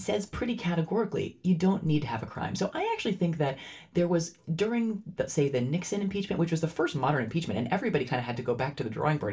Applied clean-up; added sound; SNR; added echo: none; none; none; reverberation time 0.2 s.